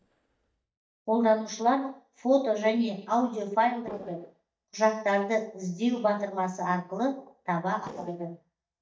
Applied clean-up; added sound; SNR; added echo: neural mask model DeepFilterNet 3.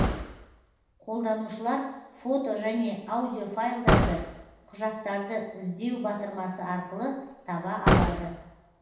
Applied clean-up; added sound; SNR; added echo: none; Slam / Car; 0 dB; reverberation time 0.9 s.